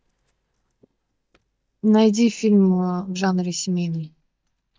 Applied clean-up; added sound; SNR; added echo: neural mask model DeepFilterNet 3.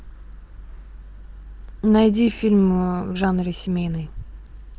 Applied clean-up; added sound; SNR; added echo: none; none; none; none.